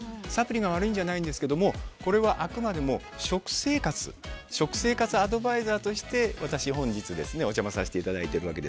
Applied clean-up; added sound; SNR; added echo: none; none; none; none.